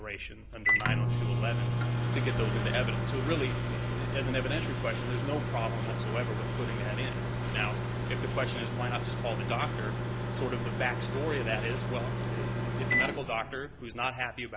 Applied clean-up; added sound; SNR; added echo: none; Microwave oven; -4 dB; none.